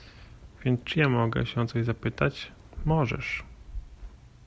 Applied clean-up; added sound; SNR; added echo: none; none; none; none.